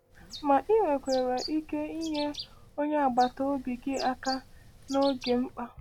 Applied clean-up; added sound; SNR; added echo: none; Bird; 15 dB; none.